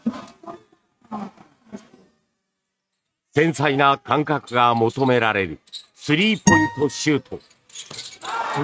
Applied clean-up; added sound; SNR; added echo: neural mask model RNNoise.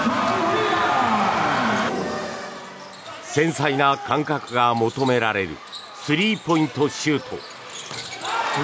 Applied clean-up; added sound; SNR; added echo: none; none; none; none.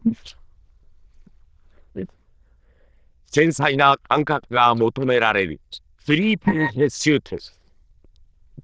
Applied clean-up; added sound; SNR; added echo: neural diffusion model UNIVERSE++.